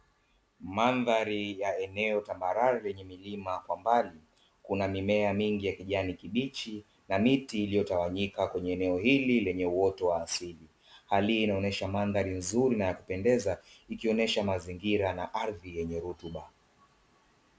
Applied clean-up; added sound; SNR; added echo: none; none; none; none.